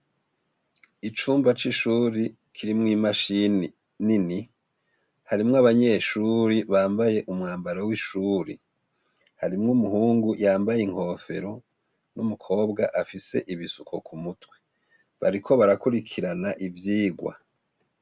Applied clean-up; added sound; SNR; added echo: none; none; none; none.